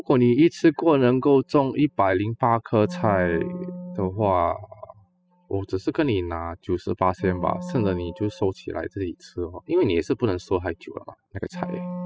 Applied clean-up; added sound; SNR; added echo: classical method spectral subtraction.